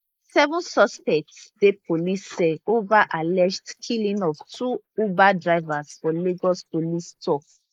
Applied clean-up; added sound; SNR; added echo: neural mask model Resemble Enhance denoiser.